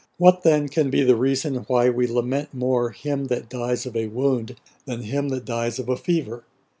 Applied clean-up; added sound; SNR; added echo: none; none; none; none.